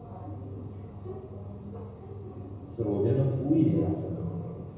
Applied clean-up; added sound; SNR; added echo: none; none; none; reverberation time 0.9 s.